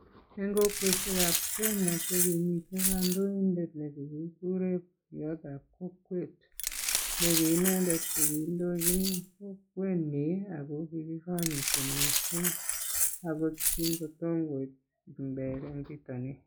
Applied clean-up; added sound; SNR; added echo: classical method log-MMSE.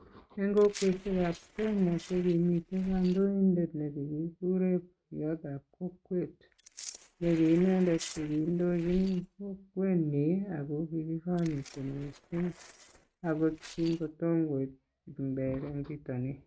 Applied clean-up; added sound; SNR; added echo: neural mask model RNNoise.